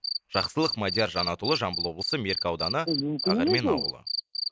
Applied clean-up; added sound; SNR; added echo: neural mask model Resemble Enhance denoiser.